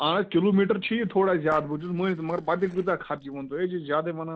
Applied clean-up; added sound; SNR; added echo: neural separator model SepFormer DNS4.